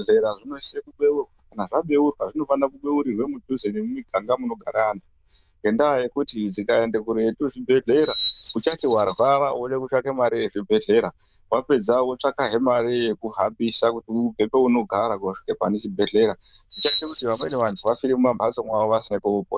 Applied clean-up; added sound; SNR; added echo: neural diffusion model UNIVERSE++.